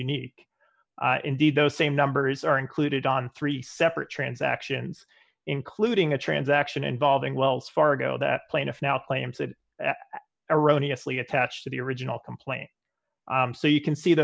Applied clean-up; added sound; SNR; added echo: neural mask model Resemble Enhance denoiser.